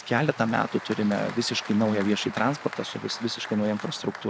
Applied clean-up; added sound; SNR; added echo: none; Applause; 13 dB; none.